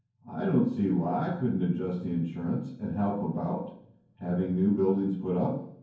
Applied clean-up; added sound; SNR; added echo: none; none; none; reverberation time 0.9 s.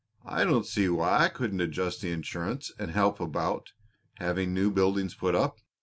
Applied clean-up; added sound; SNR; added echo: none; none; none; none.